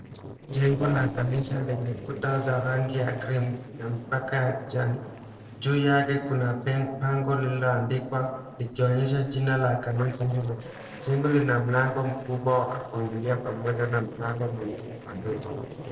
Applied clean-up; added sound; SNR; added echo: neural separator model SepFormer DNS4.